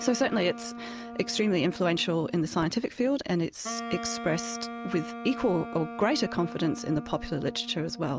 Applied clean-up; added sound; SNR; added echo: none; Wind instrument, woodwind instrument; 11 dB; none.